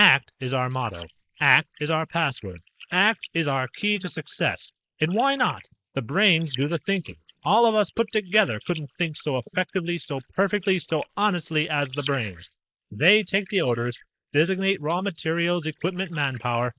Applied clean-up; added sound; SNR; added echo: neural mask model Resemble Enhance denoiser.